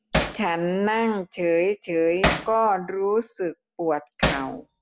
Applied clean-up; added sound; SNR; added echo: none; Hammer; 6 dB; none.